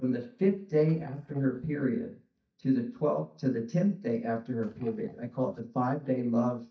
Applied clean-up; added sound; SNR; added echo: neural mask model DeepFilterNet 3.